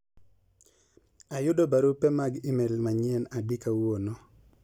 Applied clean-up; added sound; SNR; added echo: none; none; none; none.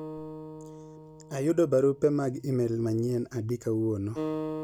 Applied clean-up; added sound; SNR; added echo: none; Acoustic guitar; 11 dB; none.